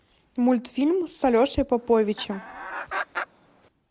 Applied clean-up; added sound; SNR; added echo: none; Chicken, rooster; 10 dB; none.